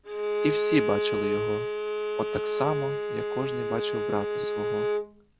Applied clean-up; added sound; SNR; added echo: none; Bowed string instrument; -3 dB; none.